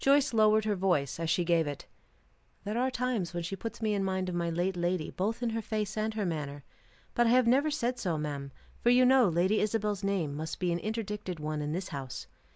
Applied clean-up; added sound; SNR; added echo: none; none; none; none.